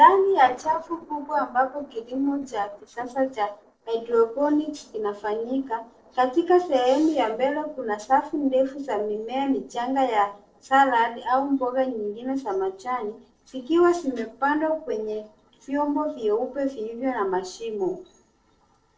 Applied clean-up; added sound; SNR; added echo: neural separator model SepFormer DNS4.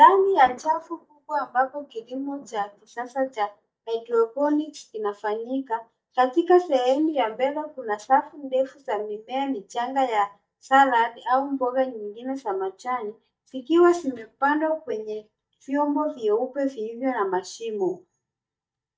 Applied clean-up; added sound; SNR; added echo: neural mask model DeepFilterNet 3.